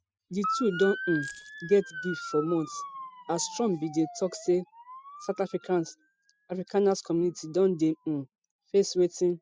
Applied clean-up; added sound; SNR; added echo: classical method spectral subtraction.